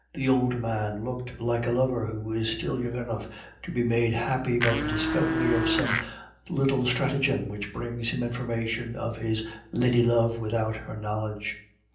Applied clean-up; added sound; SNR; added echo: none; Domestic sounds, home sounds; -1 dB; reverberation time 0.6 s.